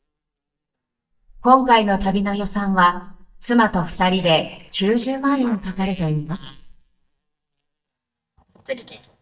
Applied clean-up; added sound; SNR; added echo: neural mask model DeepFilterNet 3.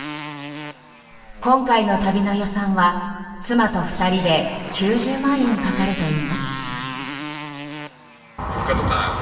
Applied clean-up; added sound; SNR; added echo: none; Motorcycle; 12 dB; reverberation time 2.0 s.